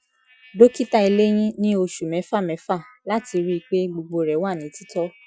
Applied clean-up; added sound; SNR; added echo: classical method Wiener filter.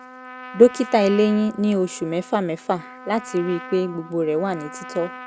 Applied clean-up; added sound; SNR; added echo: none; Trumpet; 16 dB; none.